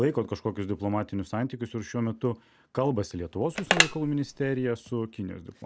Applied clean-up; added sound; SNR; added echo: none; Telephone; -1 dB; none.